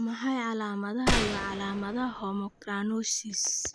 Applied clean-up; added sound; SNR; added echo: none; Gunshot, gunfire; 2 dB; none.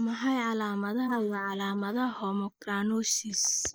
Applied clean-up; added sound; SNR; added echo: neural mask model Resemble Enhance denoiser.